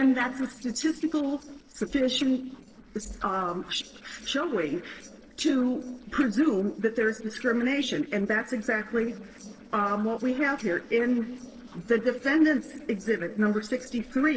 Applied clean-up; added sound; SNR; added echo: neural separator model SepFormer DNS4.